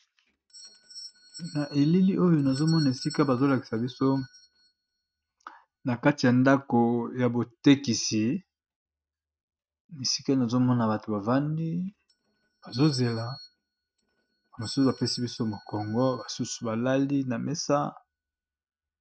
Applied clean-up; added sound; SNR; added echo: neural mask model RNNoise.